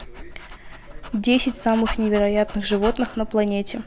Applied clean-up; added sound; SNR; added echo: none; Dog; 12 dB; none.